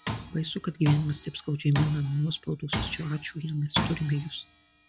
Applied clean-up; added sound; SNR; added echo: none; Tools; 8 dB; none.